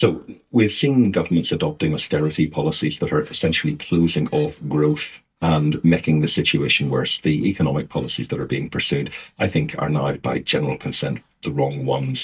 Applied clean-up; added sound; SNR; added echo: neural mask model DeepFilterNet 3.